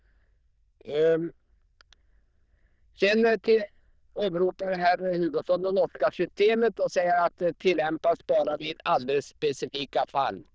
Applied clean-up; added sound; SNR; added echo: neural diffusion model UNIVERSE++.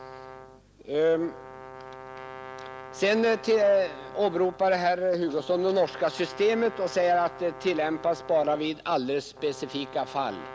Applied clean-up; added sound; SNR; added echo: none; Brass instrument; 16 dB; none.